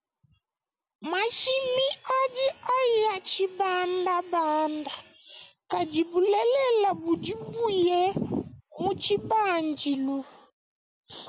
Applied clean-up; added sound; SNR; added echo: none; none; none; none.